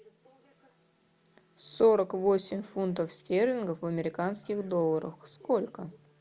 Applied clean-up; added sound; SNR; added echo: none; none; none; none.